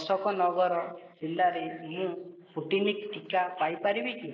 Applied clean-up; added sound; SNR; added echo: neural mask model Resemble Enhance denoiser.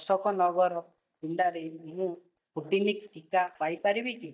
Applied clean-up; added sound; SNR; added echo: neural mask model DeepFilterNet 3.